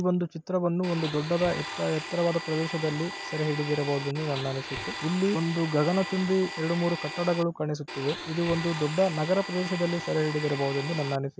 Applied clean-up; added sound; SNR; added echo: none; Domestic sounds, home sounds; 9 dB; none.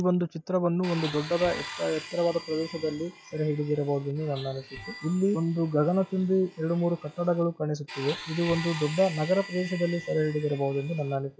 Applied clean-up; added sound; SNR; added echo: classical method log-MMSE.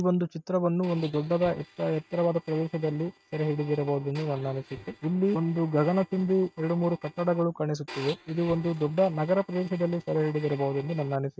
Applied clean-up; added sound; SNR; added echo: neural mask model RNNoise.